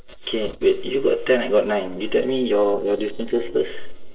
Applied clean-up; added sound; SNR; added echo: neural separator model SepFormer DNS4.